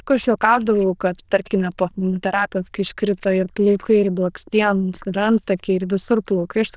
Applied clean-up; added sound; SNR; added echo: neural diffusion model UNIVERSE++.